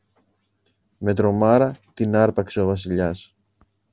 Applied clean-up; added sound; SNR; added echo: none; none; none; none.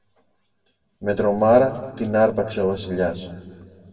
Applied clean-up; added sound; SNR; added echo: none; none; none; reverberation time 1.5 s.